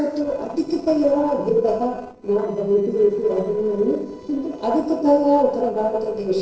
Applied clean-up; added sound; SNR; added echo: neural separator model SepFormer DNS4.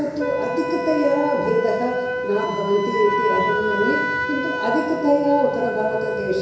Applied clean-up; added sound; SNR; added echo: none; Wind instrument, woodwind instrument; 3 dB; reverberation time 1.0 s.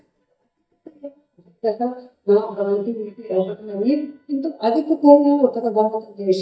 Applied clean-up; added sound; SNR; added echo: neural mask model DeepFilterNet 3.